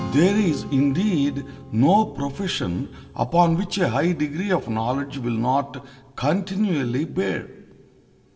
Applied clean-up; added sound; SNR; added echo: none; Strum; 18 dB; reverberation time 1.5 s.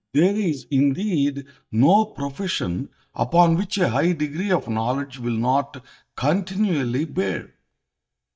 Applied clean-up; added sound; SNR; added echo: neural mask model DeepFilterNet 3.